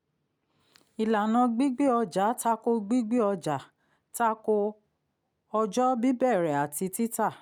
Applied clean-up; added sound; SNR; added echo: none; none; none; none.